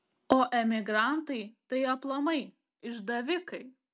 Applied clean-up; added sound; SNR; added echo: none; none; none; none.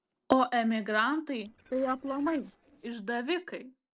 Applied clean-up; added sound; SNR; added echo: neural separator model SepFormer DNS4.